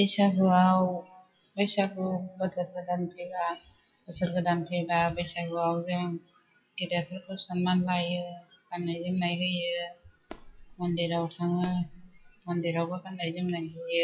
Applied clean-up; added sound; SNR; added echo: classical method WPE with log-MMSE.